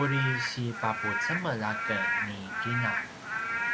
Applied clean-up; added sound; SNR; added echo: none; Rain / Frog; -1 dB; none.